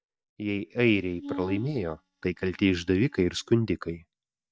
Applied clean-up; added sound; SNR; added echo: neural mask model DeepFilterNet 3.